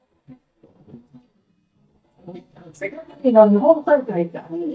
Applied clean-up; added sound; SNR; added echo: neural mask model DeepFilterNet 3.